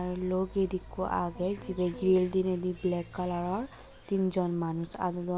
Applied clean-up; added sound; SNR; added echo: none; none; none; none.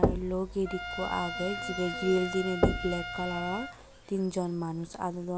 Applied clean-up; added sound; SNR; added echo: none; Trumpet + Knock; 1 dB; none.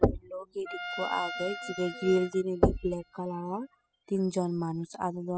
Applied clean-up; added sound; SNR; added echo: classical method spectral subtraction.